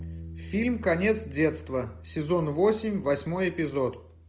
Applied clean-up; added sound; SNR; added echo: none; Bass guitar; 15 dB; none.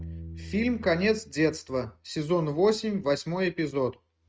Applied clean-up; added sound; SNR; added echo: neural mask model RNNoise.